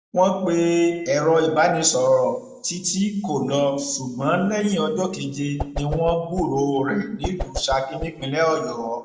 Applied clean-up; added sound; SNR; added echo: none; Whoosh, swoosh, swish; 10 dB; reverberation time 0.7 s.